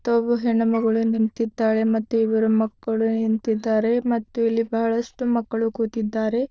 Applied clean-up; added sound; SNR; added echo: neural diffusion model UNIVERSE++.